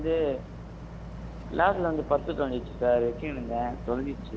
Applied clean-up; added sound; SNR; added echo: none; Boat, Water vehicle; 10 dB; none.